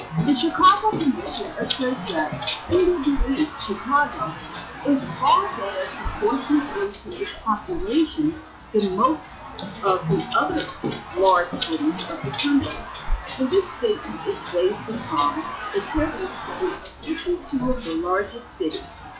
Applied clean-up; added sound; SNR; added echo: classical method log-MMSE.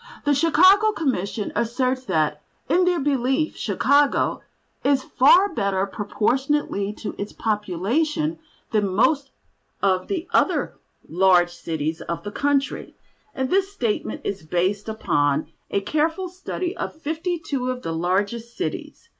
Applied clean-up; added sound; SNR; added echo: none; none; none; none.